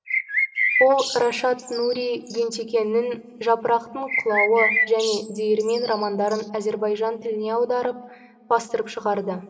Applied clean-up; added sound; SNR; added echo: none; Bird; 3 dB; reverberation time 1.7 s.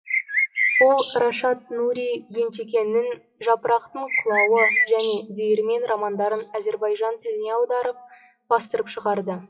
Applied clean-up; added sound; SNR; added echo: classical method WPE with log-MMSE.